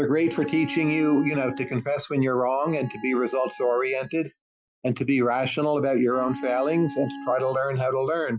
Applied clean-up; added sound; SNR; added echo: classical method Wiener filter.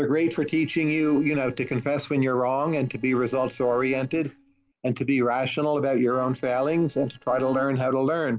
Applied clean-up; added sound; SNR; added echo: neural separator model SepFormer DNS4.